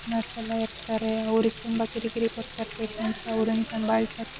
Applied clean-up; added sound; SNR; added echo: none; Frying (food); 9 dB; none.